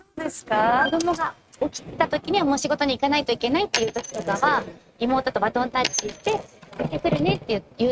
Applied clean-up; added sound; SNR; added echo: neural mask model RNNoise.